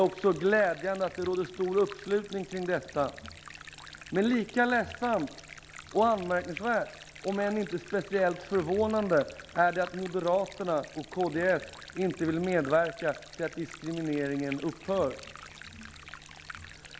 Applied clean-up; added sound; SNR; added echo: none; Stream; 18 dB; none.